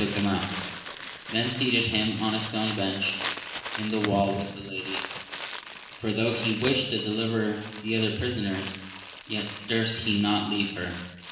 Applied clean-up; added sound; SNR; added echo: none; Crumpling, crinkling; 11 dB; reverberation time 0.9 s.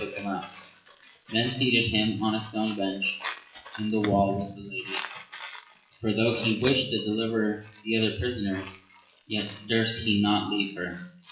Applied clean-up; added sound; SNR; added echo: classical method WPE with log-MMSE.